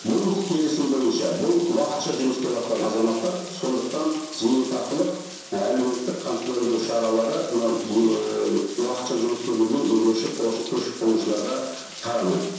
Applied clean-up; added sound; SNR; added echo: none; Rain; 15 dB; reverberation time 0.7 s.